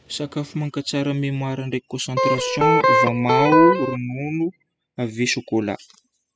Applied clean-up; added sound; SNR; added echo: classical method spectral subtraction.